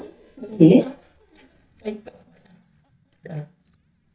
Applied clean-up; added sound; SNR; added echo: neural mask model DeepFilterNet 3.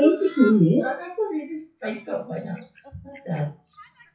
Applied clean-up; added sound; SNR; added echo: classical method WPE with log-MMSE.